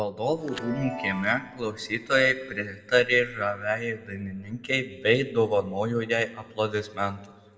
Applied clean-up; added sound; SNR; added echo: none; Chime; 16 dB; reverberation time 1.4 s.